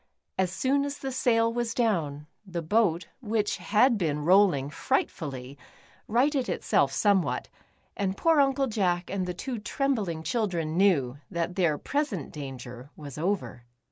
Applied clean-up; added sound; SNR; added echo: none; none; none; none.